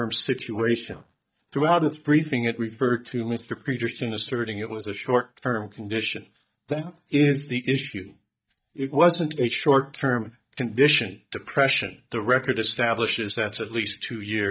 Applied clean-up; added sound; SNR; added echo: neural mask model DeepFilterNet 3.